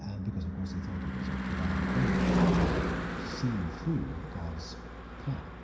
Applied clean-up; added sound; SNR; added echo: none; Car passing by / Engine / Truck; -4 dB; reverberation time 0.5 s.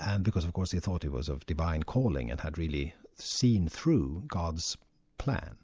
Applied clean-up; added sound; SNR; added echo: none; none; none; none.